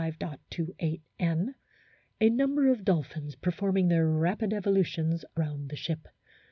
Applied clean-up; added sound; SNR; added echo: none; none; none; none.